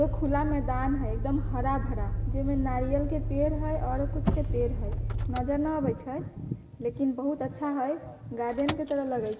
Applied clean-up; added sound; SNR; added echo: none; Motor vehicle (road); 1 dB; reverberation time 2.6 s.